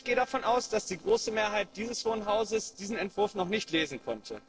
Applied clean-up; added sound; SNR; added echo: neural separator model SepFormer DNS4.